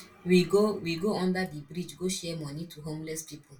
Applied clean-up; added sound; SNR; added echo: none; none; none; reverberation time 0.2 s.